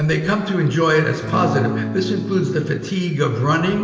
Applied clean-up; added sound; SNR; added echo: none; Acoustic guitar / Strum; 7 dB; reverberation time 1.4 s.